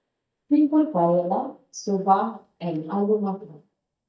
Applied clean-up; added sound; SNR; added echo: neural mask model DeepFilterNet 3.